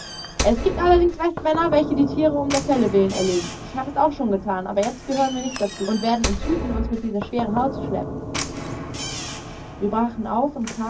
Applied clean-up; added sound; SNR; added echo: none; Knock / Slam; 7 dB; reverberation time 0.4 s.